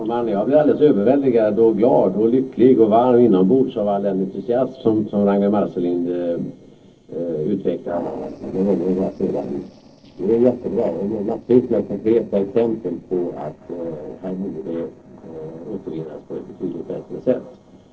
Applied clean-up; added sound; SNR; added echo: neural separator model SepFormer DNS4.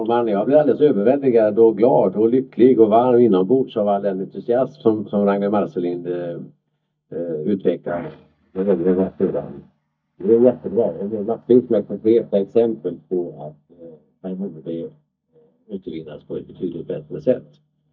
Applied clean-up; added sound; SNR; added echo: neural mask model DeepFilterNet 3.